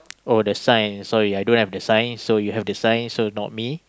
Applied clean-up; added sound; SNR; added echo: none; none; none; none.